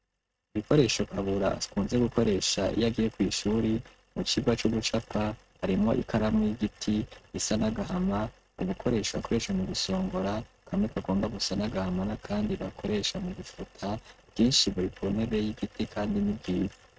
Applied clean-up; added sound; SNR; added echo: neural mask model RNNoise.